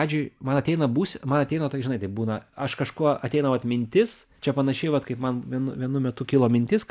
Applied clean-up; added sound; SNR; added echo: none; none; none; none.